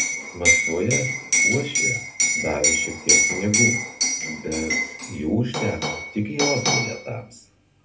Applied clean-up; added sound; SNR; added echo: none; Liquid; -4 dB; reverberation time 0.3 s.